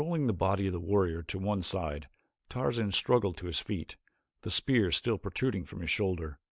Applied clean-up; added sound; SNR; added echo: none; none; none; none.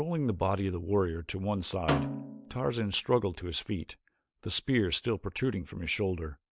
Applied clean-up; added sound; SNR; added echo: none; Snare drum; 6 dB; none.